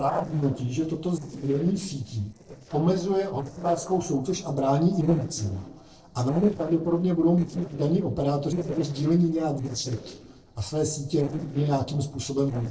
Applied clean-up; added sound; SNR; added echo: neural separator model SepFormer DNS4.